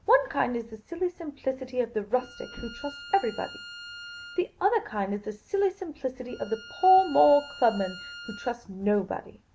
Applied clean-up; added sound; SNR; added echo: none; Bowed string instrument; 17 dB; none.